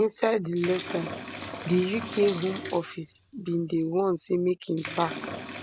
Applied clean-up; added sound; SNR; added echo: none; Bathtub (filling or washing) / Liquid; 11 dB; none.